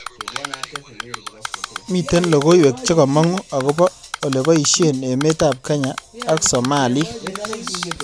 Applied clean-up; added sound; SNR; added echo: none; Typing; 13 dB; none.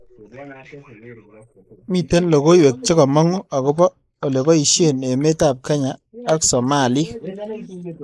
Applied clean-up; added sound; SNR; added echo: neural mask model Resemble Enhance denoiser.